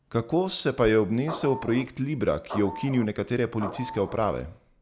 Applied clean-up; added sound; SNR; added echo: none; Printer / Engine; 13 dB; none.